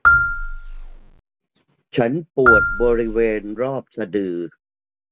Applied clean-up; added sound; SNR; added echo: none; Marimba, xylophone; -2 dB; none.